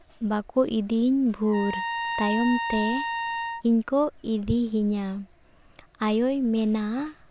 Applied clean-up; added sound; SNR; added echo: none; Trumpet; 6 dB; none.